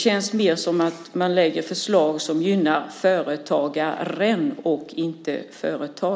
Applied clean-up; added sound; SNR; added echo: none; none; none; none.